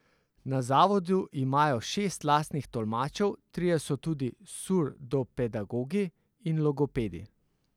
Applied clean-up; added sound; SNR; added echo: none; none; none; none.